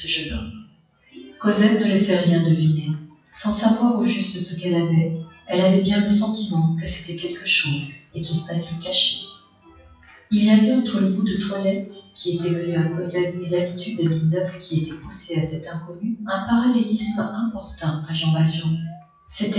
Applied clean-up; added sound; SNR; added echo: classical method WPE with log-MMSE.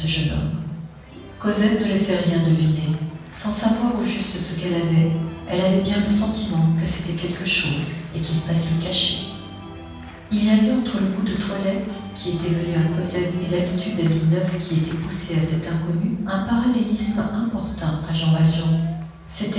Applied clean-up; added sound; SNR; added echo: none; Organ; 19 dB; reverberation time 1.2 s.